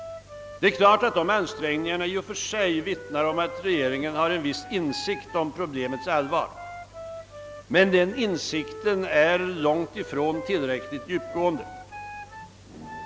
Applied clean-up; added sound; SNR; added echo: none; Wind instrument, woodwind instrument; 14 dB; none.